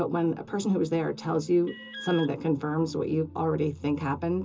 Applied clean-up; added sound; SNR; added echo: none; Alarm; 15 dB; reverberation time 0.2 s.